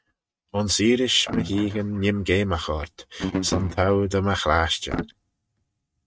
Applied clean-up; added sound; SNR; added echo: neural mask model RNNoise.